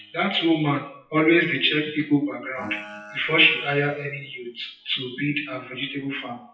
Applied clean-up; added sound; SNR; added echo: classical method WPE with log-MMSE.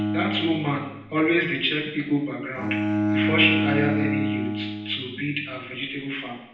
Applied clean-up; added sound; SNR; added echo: none; Bowed string instrument; 1 dB; reverberation time 0.9 s.